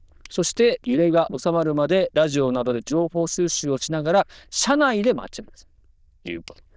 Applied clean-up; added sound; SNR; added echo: neural diffusion model UNIVERSE++.